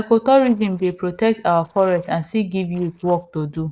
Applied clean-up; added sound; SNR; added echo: neural separator model SepFormer DNS4.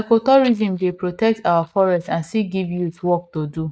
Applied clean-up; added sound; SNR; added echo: neural mask model DeepFilterNet 3.